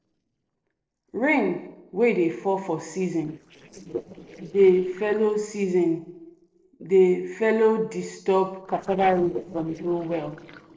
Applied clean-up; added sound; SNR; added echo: neural separator model SepFormer DNS4.